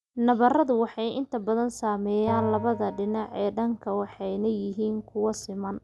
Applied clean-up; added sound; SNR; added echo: none; Bell; 12 dB; none.